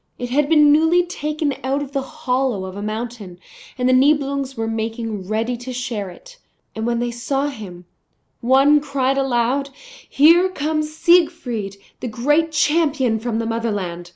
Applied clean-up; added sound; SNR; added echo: none; none; none; none.